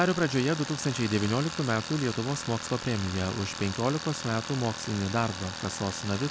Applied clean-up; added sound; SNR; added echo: none; Tools; 9 dB; none.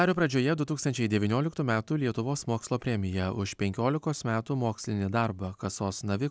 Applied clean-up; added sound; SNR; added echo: none; none; none; none.